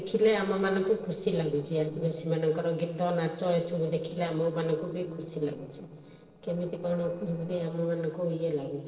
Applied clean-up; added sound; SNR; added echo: neural separator model SepFormer DNS4.